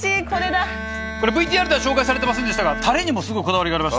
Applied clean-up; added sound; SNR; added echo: none; Bowed string instrument; 10 dB; none.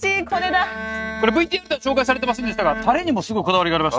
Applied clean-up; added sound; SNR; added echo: neural mask model RNNoise.